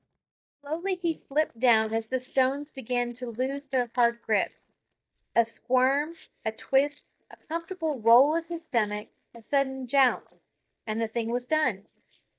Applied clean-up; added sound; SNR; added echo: neural mask model DeepFilterNet 3.